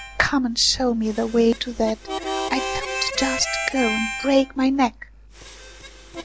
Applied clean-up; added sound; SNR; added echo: none; Harmonica; 8 dB; none.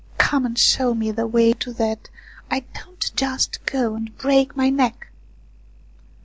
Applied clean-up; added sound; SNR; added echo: none; none; none; none.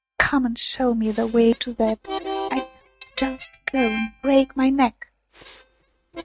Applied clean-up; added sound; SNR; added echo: neural mask model RNNoise.